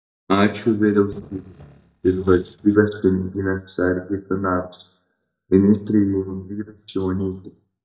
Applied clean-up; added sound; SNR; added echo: neural mask model DeepFilterNet 3.